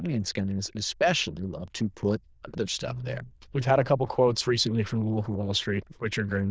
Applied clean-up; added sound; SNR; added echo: neural diffusion model UNIVERSE++.